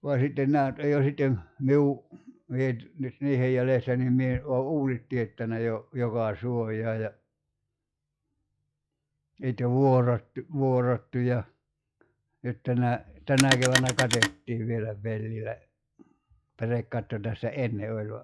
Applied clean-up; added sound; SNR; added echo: classical method log-MMSE.